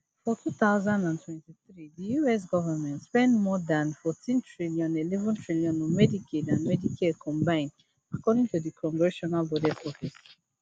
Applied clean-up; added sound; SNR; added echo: none; none; none; none.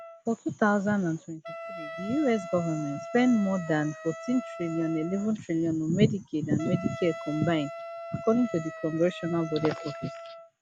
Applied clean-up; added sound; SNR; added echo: none; Wind instrument, woodwind instrument; 13 dB; none.